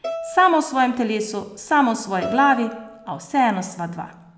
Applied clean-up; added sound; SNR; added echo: none; Bowed string instrument; 14 dB; none.